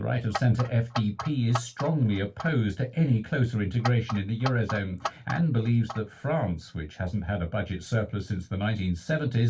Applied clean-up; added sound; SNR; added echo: none; Clock; 11 dB; reverberation time 0.2 s.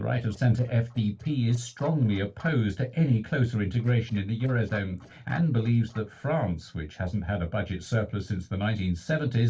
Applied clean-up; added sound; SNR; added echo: neural separator model SepFormer DNS4.